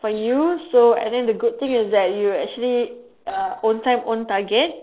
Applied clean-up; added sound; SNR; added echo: neural separator model SepFormer DNS4.